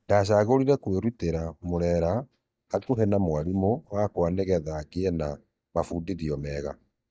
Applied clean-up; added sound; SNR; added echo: neural mask model DeepFilterNet 3.